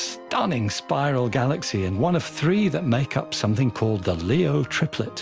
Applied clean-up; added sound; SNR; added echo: none; none; none; none.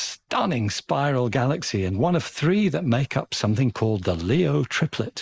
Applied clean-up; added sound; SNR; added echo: neural mask model Resemble Enhance denoiser.